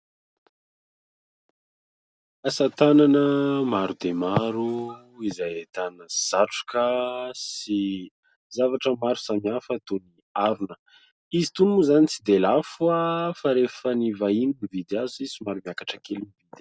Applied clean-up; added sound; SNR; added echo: none; none; none; none.